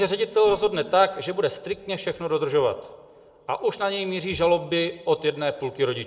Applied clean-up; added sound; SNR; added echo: neural separator model SepFormer DNS4.